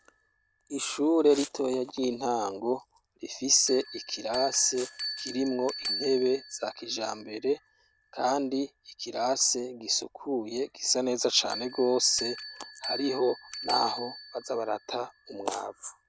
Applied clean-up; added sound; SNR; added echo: none; Bell; 12 dB; none.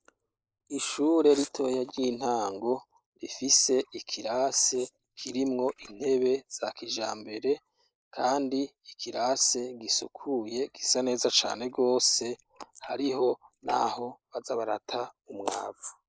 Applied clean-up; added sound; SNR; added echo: neural mask model Resemble Enhance denoiser.